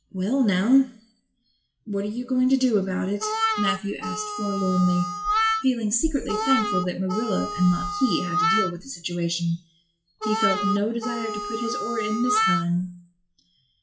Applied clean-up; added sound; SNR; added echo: classical method WPE with log-MMSE.